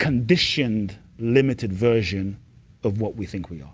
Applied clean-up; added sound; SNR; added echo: none; none; none; none.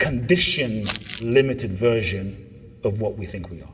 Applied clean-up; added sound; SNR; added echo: none; Crumpling, crinkling; 8 dB; reverberation time 2.3 s.